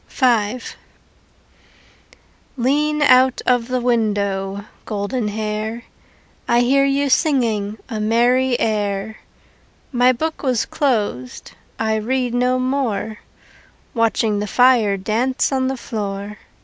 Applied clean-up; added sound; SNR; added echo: none; none; none; none.